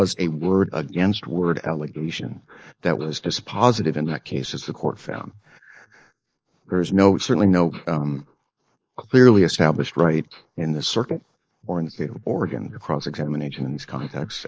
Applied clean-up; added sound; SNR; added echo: neural mask model Resemble Enhance denoiser.